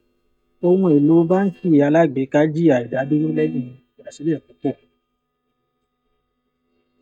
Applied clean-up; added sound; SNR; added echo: neural mask model DeepFilterNet 3.